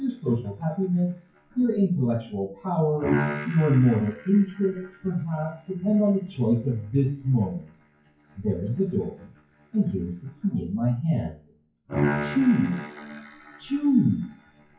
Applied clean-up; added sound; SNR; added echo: classical method WPE with log-MMSE.